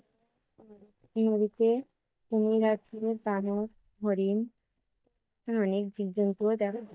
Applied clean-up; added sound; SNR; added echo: neural mask model DeepFilterNet 3.